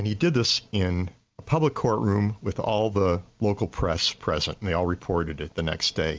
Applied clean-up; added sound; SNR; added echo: none; none; none; none.